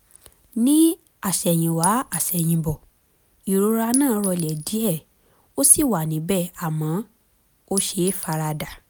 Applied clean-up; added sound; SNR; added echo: none; Chink, clink; 9 dB; none.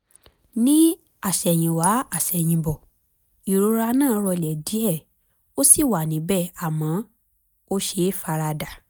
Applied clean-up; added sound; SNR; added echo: neural mask model DeepFilterNet 3.